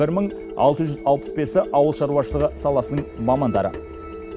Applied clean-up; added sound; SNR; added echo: none; none; none; none.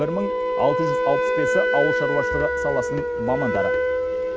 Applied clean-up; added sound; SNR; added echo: none; Wind instrument, woodwind instrument; -3 dB; none.